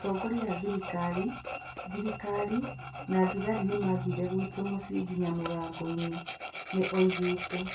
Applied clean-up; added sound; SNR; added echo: none; Tools; 9 dB; reverberation time 0.3 s.